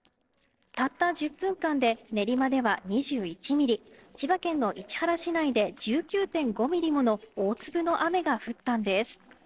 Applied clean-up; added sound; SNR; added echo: neural separator model SepFormer DNS4.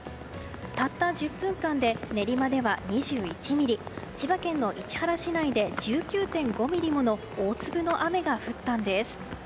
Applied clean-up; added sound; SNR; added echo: none; Splash, splatter; 20 dB; none.